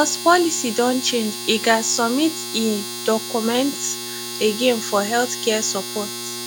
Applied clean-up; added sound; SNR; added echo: none; Domestic sounds, home sounds; 9 dB; none.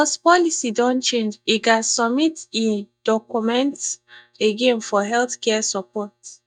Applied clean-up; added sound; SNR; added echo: neural mask model DeepFilterNet 3.